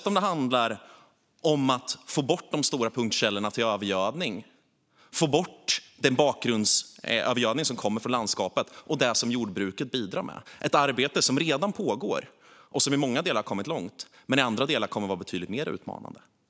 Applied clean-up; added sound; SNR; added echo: none; none; none; none.